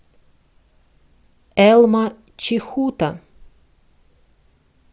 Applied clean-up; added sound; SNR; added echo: none; none; none; none.